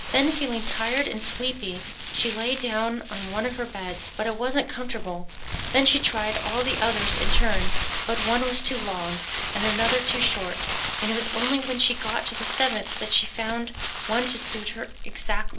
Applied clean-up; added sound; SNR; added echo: none; Crumpling, crinkling; 2 dB; reverberation time 0.2 s.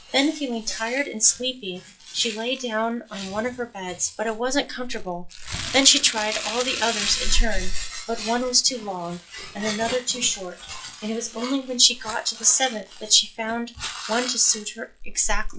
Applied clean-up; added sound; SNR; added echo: classical method WPE with log-MMSE.